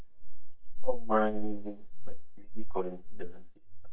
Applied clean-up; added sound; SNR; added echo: neural mask model DeepFilterNet 3.